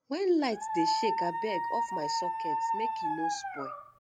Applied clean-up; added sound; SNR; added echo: none; Dog; -2 dB; none.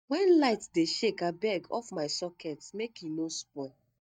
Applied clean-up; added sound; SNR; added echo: neural mask model DeepFilterNet 3.